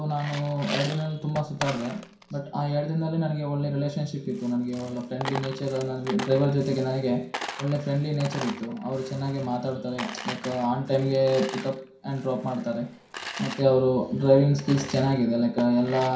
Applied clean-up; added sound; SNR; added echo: none; Coin (dropping); 14 dB; reverberation time 0.5 s.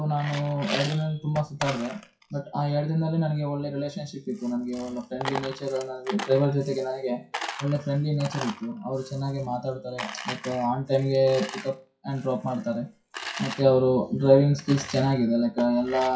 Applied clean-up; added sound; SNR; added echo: classical method WPE with log-MMSE.